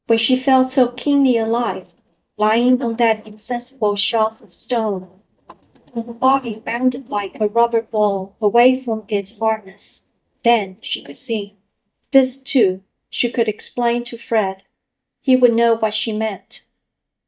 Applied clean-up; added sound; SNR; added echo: neural mask model DeepFilterNet 3.